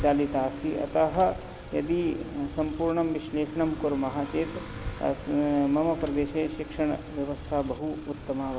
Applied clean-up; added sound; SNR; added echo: none; Motorcycle / Accelerating, revving, vroom; 12 dB; none.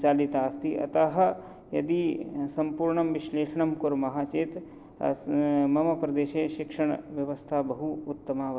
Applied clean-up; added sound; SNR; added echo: none; none; none; none.